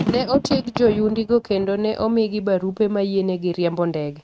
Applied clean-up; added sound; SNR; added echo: neural mask model RNNoise.